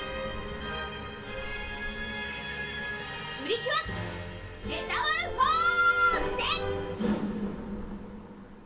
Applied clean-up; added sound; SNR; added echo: none; Engine / Car; 16 dB; reverberation time 0.2 s.